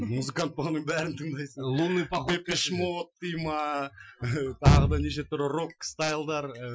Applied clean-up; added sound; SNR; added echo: classical method Wiener filter.